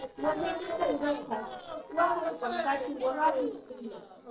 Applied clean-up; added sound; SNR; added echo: neural separator model SepFormer DNS4.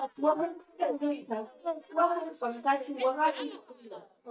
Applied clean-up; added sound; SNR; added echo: neural mask model DeepFilterNet 3.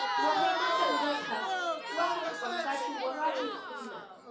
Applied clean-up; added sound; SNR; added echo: none; Crowd; -3 dB; reverberation time 0.6 s.